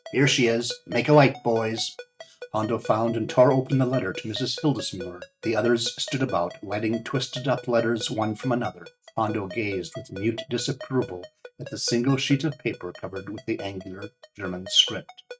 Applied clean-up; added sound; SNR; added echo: neural mask model RNNoise.